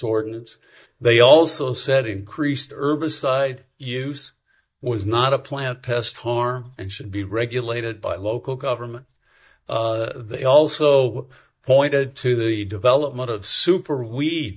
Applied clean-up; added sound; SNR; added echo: neural mask model DeepFilterNet 3.